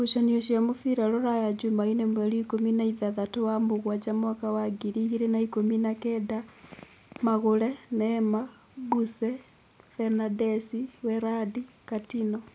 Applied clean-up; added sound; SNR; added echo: none; none; none; none.